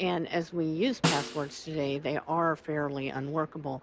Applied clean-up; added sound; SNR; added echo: none; Snare drum; 4 dB; none.